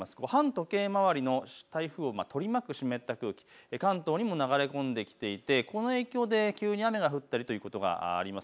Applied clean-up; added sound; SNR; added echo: none; none; none; none.